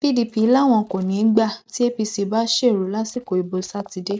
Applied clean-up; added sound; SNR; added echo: neural mask model RNNoise.